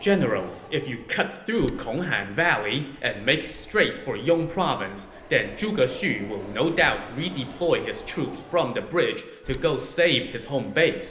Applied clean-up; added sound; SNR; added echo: none; Fixed-wing aircraft, airplane; 18 dB; reverberation time 0.8 s.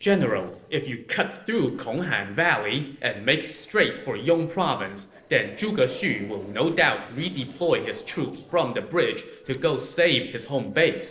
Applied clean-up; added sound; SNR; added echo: neural separator model SepFormer DNS4.